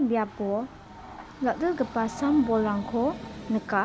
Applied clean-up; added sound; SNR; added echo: none; Train; 13 dB; none.